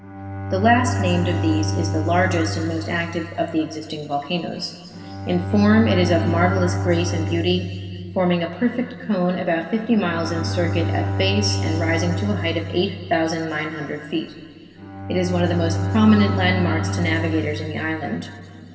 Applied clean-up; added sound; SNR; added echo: none; Bowed string instrument; 4 dB; reverberation time 2.4 s.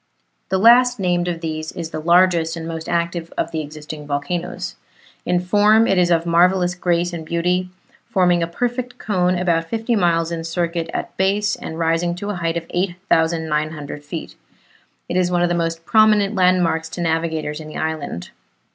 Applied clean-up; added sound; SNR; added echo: none; none; none; none.